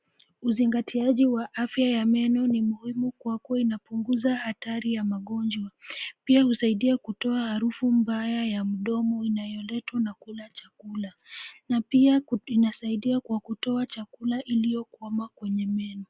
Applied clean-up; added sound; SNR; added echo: none; none; none; none.